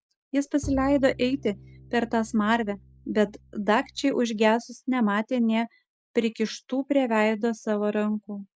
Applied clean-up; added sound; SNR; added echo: none; Bowed string instrument; 18 dB; none.